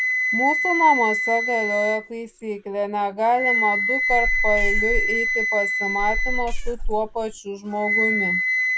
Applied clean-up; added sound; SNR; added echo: none; Wind instrument, woodwind instrument + Meow; -2 dB; none.